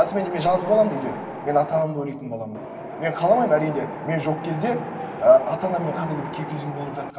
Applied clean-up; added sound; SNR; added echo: none; Wind; 11 dB; reverberation time 2.1 s.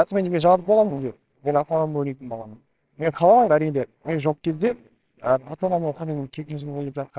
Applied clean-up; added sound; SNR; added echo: neural separator model SepFormer WHAMR!.